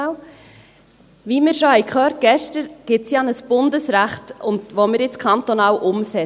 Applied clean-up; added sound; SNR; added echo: none; none; none; none.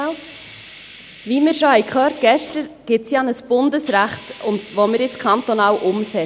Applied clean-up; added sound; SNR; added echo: none; Hiss; 16 dB; none.